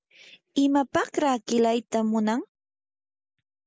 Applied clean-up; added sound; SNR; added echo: none; none; none; none.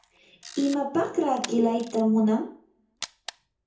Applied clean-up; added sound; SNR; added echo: none; Camera; 18 dB; reverberation time 0.6 s.